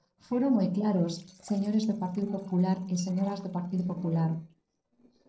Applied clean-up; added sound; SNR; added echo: neural separator model SepFormer DNS4.